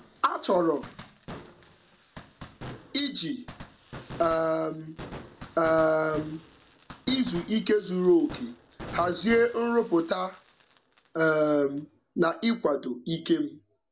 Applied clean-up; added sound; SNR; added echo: none; Fireworks; 18 dB; none.